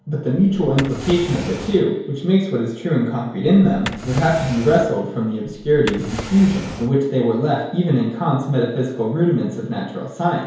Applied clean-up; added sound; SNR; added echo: none; Drawer open or close; 12 dB; reverberation time 1.0 s.